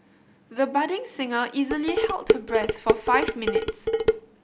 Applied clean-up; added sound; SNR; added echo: none; Dishes, pots, and pans; -3 dB; none.